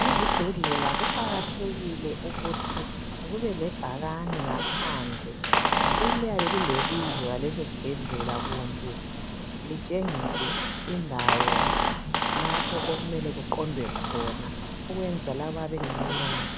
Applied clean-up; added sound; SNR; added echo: none; Squeak; -4 dB; none.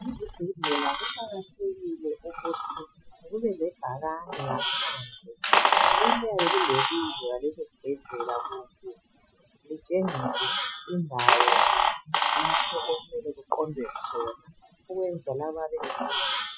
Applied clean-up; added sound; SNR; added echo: classical method Wiener filter.